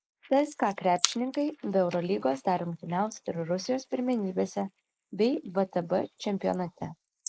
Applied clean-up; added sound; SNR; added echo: neural mask model Resemble Enhance denoiser.